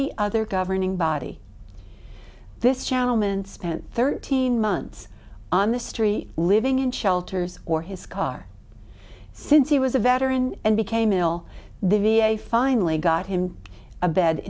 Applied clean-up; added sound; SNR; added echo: none; none; none; none.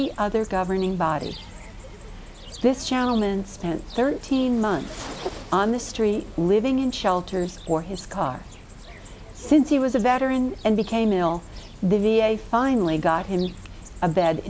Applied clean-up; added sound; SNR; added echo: none; Cricket; 19 dB; none.